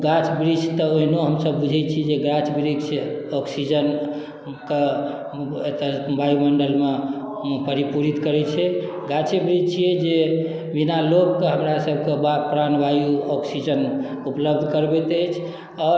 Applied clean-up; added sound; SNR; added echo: none; none; none; none.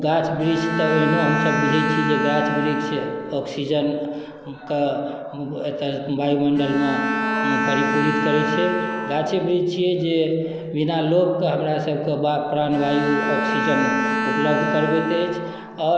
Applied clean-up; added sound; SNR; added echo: none; Bowed string instrument; 4 dB; none.